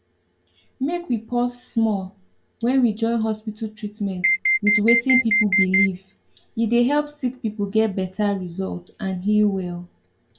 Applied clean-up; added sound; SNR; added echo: none; Alarm; -3 dB; reverberation time 0.2 s.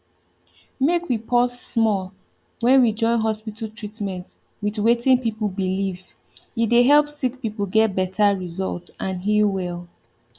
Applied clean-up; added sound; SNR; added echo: none; none; none; none.